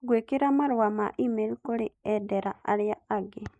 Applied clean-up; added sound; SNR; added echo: neural mask model Resemble Enhance denoiser.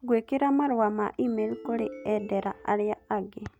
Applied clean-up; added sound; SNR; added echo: none; Ringtone; 15 dB; none.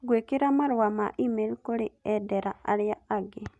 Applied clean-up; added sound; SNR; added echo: none; none; none; none.